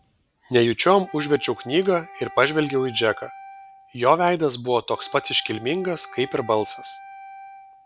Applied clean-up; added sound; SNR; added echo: none; Wind instrument, woodwind instrument; 19 dB; none.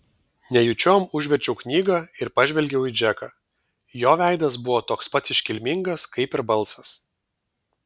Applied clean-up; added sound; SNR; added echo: none; none; none; none.